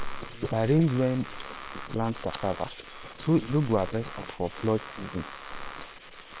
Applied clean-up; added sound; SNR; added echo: neural separator model SepFormer WHAM!.